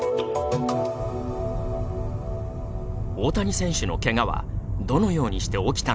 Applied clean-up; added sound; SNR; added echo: none; none; none; none.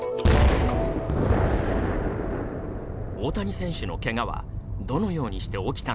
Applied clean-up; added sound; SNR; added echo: none; Explosion; -3 dB; none.